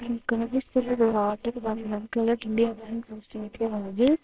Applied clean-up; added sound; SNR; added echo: neural separator model SepFormer WHAMR!.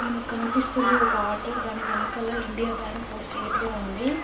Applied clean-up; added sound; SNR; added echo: none; Crow; 1 dB; reverberation time 0.3 s.